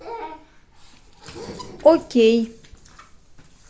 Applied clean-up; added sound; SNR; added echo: none; none; none; none.